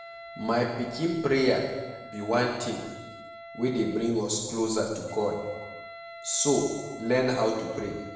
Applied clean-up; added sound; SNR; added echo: none; Wind instrument, woodwind instrument; 15 dB; reverberation time 1.2 s.